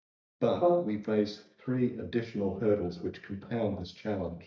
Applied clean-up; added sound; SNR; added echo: neural mask model DeepFilterNet 3.